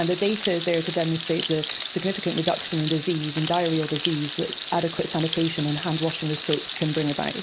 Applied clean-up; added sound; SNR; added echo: none; Frying (food); 7 dB; none.